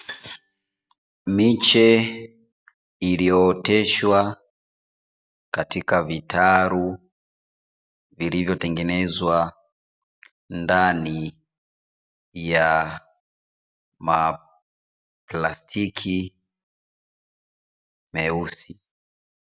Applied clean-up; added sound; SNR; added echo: none; Bowed string instrument; 20 dB; none.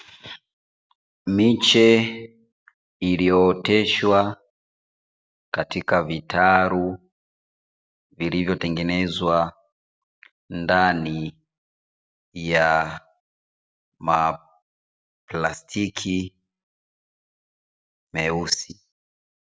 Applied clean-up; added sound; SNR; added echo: none; none; none; none.